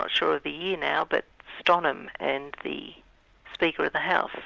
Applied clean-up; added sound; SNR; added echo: none; none; none; none.